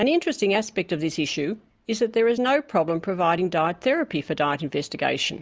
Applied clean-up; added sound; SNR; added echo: none; none; none; none.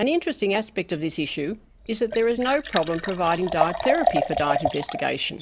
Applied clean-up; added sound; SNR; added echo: none; Liquid; 4 dB; none.